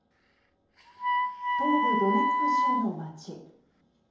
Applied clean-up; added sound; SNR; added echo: none; Wind instrument, woodwind instrument; -5 dB; reverberation time 2.8 s.